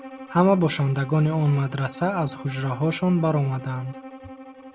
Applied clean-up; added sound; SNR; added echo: none; Bowed string instrument; 18 dB; none.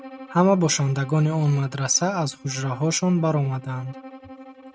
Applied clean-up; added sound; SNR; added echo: neural mask model RNNoise.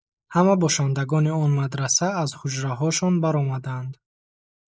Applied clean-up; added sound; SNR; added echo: neural mask model Resemble Enhance denoiser.